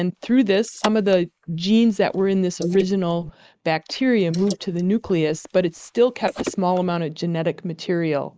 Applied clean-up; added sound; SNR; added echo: neural mask model Resemble Enhance denoiser.